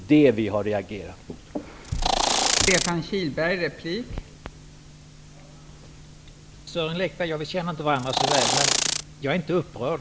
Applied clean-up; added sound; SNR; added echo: none; Insect; -3 dB; none.